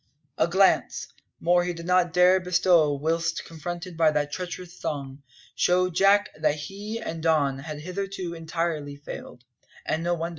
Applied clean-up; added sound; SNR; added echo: none; none; none; none.